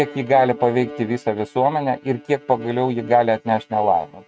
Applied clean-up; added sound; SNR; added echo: neural mask model RNNoise.